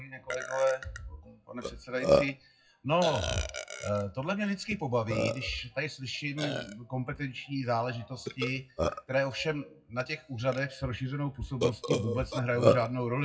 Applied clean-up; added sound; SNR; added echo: classical method WPE with log-MMSE.